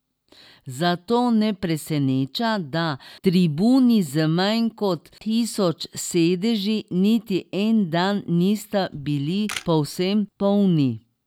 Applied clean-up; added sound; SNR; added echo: none; Camera; 16 dB; none.